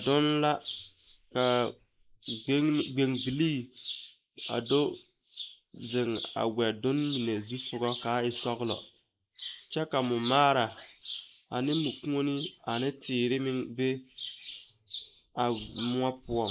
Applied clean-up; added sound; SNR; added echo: neural mask model Resemble Enhance denoiser.